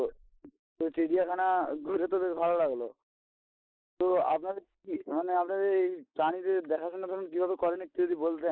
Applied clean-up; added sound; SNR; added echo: neural mask model Resemble Enhance denoiser.